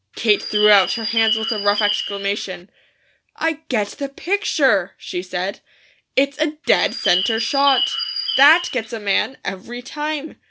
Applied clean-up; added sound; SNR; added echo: none; Bird; 3 dB; none.